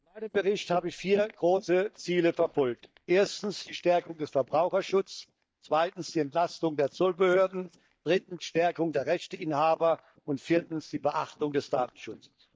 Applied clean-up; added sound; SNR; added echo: neural mask model DeepFilterNet 3.